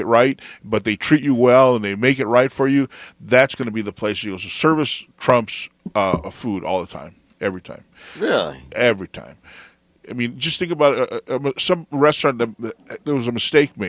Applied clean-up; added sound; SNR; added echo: none; none; none; none.